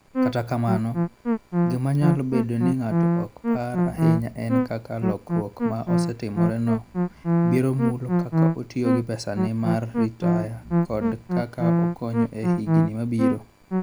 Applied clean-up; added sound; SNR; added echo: none; Musical instrument; -3 dB; none.